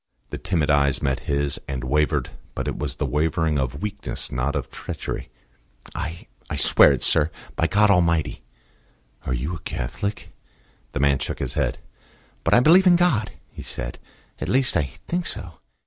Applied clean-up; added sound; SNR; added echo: none; none; none; none.